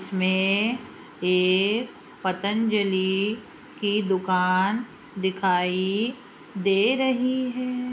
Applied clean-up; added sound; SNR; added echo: none; none; none; none.